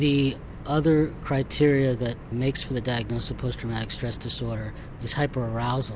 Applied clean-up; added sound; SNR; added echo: none; none; none; none.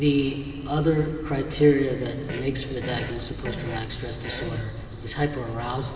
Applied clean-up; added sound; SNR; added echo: none; Fart; 13 dB; reverberation time 2.7 s.